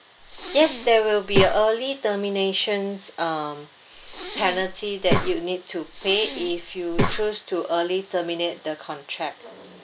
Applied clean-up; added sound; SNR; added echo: none; Breathing; 2 dB; none.